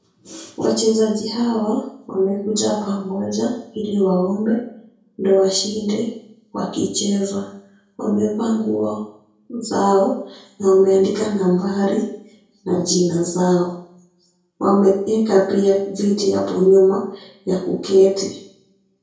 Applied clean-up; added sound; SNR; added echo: none; none; none; reverberation time 0.6 s.